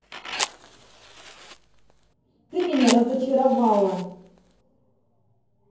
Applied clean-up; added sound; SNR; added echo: none; Fire; 11 dB; reverberation time 0.9 s.